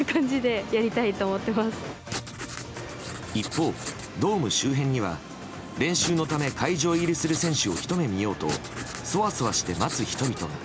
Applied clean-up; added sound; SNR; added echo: none; Writing; 11 dB; none.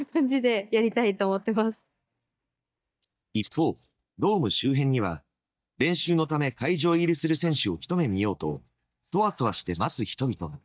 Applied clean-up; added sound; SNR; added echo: neural mask model DeepFilterNet 3.